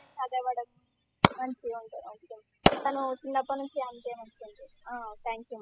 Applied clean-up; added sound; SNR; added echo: classical method spectral subtraction.